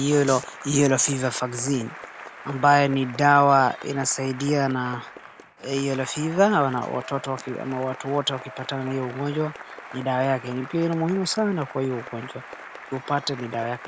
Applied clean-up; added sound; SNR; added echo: none; Applause / Cheering; 16 dB; none.